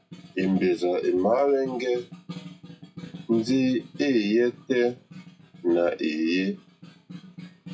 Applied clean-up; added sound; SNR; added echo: classical method WPE with log-MMSE.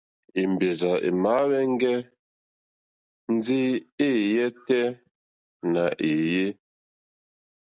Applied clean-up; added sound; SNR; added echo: none; none; none; none.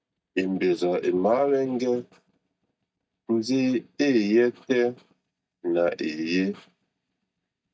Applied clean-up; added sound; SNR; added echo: neural mask model DeepFilterNet 3.